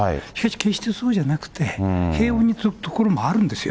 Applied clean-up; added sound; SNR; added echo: none; none; none; none.